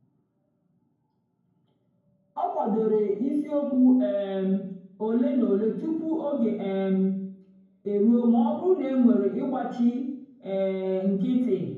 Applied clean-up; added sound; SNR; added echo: none; none; none; reverberation time 0.9 s.